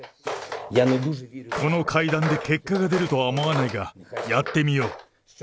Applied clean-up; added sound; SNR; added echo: none; Walk, footsteps; 10 dB; none.